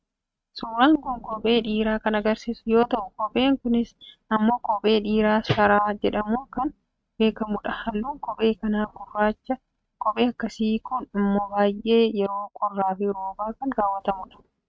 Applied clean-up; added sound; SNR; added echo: neural mask model RNNoise.